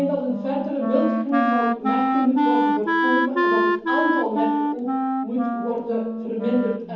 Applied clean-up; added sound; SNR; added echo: none; Wind instrument, woodwind instrument; -2 dB; reverberation time 0.9 s.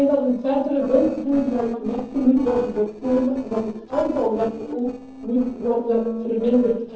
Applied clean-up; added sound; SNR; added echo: neural separator model SepFormer DNS4.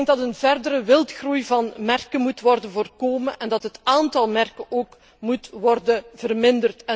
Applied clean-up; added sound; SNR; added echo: none; none; none; none.